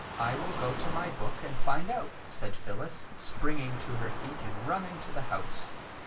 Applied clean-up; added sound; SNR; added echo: none; Waves, surf; 12 dB; reverberation time 0.2 s.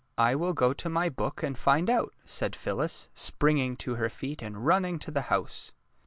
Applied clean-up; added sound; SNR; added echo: none; none; none; none.